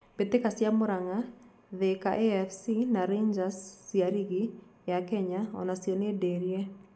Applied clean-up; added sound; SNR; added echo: none; none; none; none.